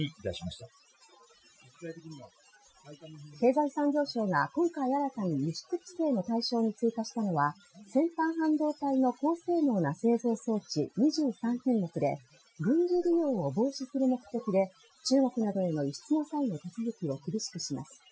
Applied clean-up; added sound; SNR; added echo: classical method Wiener filter.